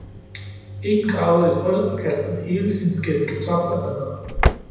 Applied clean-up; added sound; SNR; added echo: none; Slam / Engine; 6 dB; reverberation time 1.0 s.